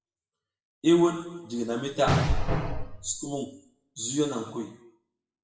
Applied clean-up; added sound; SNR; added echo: classical method WPE with log-MMSE.